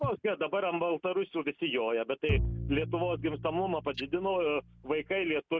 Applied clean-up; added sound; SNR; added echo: none; Bowed string instrument; 6 dB; none.